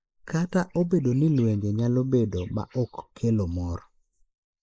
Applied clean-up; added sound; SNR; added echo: neural mask model Resemble Enhance denoiser.